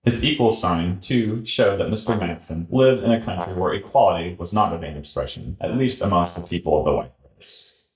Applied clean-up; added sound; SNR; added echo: neural mask model DeepFilterNet 3.